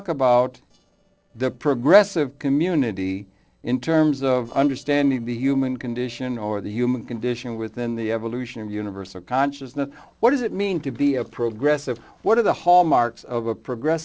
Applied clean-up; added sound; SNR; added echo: neural separator model SepFormer DNS4.